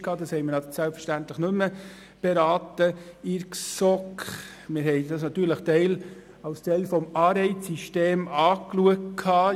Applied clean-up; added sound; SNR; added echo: none; none; none; none.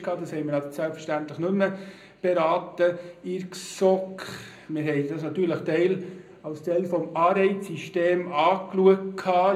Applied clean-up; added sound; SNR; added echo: none; none; none; reverberation time 0.4 s.